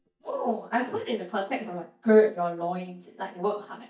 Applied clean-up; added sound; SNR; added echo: neural mask model DeepFilterNet 3.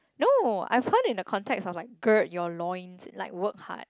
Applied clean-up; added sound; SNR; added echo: none; none; none; none.